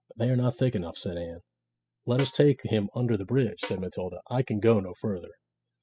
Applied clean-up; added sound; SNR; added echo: classical method spectral subtraction.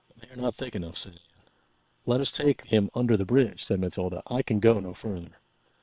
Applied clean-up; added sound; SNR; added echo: neural separator model SepFormer WHAM!.